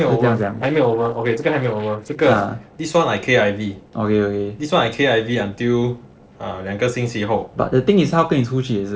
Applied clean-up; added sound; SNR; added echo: neural separator model SepFormer DNS4.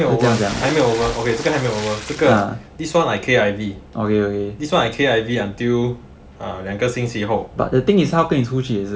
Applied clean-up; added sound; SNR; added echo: none; Splash, splatter; 11 dB; none.